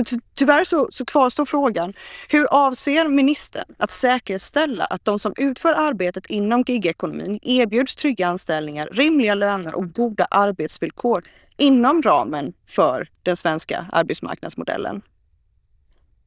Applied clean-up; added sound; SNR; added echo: neural diffusion model UNIVERSE++.